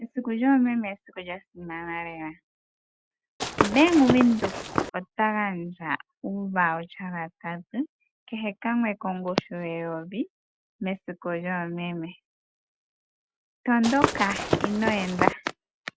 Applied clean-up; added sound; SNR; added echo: none; Walk, footsteps / Run; 0 dB; none.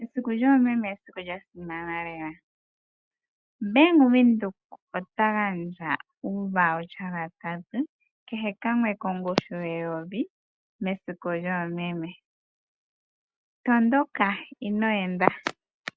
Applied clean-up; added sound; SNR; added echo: none; none; none; none.